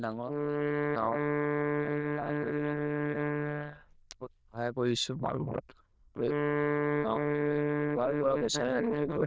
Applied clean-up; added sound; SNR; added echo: neural diffusion model UNIVERSE++.